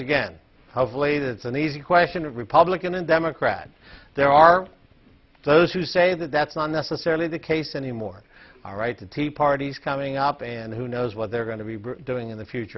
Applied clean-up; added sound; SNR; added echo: none; none; none; none.